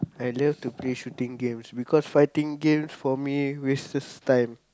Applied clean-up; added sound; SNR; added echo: none; none; none; none.